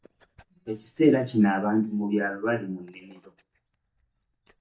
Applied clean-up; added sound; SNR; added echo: neural mask model DeepFilterNet 3.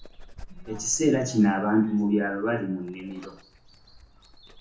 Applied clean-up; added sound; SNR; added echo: none; Dog; 20 dB; reverberation time 0.6 s.